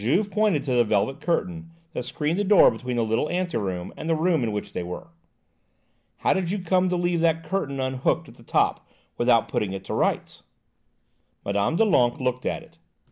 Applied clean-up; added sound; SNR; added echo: none; none; none; none.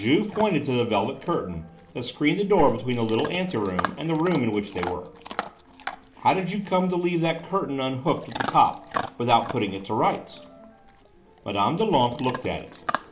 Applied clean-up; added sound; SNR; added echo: none; Chewing, mastication / Dog; 12 dB; reverberation time 0.5 s.